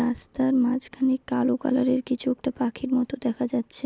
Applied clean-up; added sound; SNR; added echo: none; none; none; none.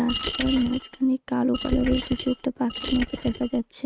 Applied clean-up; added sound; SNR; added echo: neural mask model RNNoise.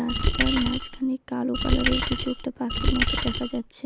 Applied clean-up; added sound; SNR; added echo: none; Coin (dropping); -2 dB; none.